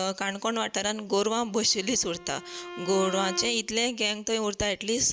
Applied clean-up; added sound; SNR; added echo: none; Bowed string instrument; 14 dB; none.